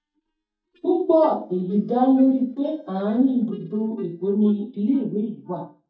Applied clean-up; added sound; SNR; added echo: neural mask model DeepFilterNet 3.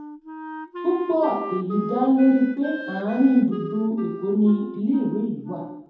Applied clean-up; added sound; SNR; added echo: none; Wind instrument, woodwind instrument; 12 dB; reverberation time 0.9 s.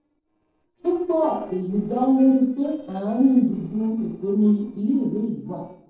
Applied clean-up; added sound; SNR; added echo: neural separator model SepFormer DNS4.